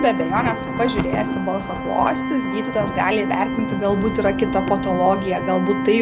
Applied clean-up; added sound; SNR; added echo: none; Organ + Thunder; 3 dB; none.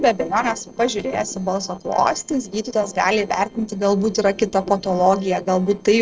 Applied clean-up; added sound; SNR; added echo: neural separator model SepFormer DNS4.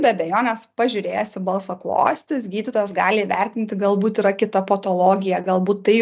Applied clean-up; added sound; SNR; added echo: none; none; none; none.